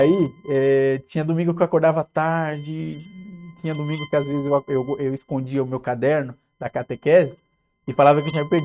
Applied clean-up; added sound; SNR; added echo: neural mask model RNNoise.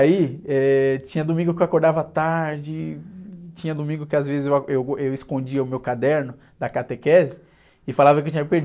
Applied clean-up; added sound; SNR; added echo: none; none; none; none.